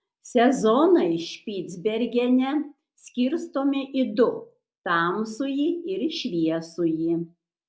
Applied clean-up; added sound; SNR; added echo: none; none; none; none.